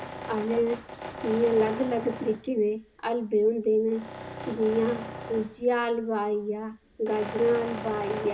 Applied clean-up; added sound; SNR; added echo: none; Tools; 12 dB; reverberation time 0.2 s.